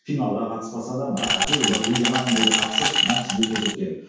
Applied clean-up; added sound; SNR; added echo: none; Glass; -2 dB; reverberation time 0.6 s.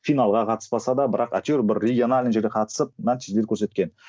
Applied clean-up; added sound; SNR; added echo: none; none; none; none.